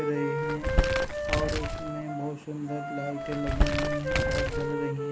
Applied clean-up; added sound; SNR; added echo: none; Crumpling, crinkling + Wind instrument, woodwind instrument; -5 dB; none.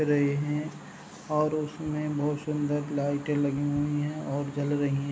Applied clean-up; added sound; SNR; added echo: none; none; none; none.